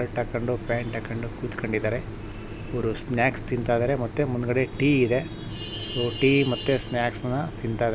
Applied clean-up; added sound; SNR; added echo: none; none; none; none.